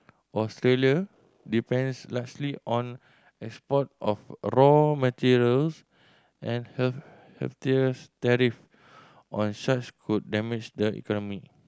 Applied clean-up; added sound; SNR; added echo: none; none; none; none.